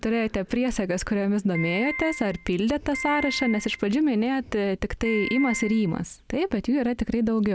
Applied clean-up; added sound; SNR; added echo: none; Piano; 8 dB; none.